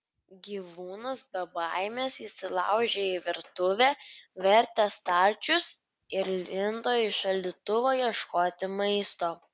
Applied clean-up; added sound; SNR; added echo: none; none; none; none.